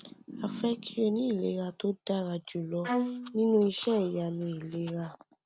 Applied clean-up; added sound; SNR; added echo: none; Bowed string instrument; 4 dB; none.